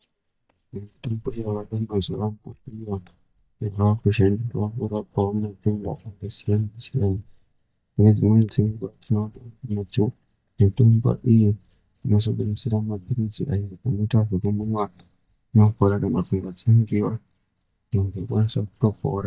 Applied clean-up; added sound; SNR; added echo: neural mask model DeepFilterNet 3.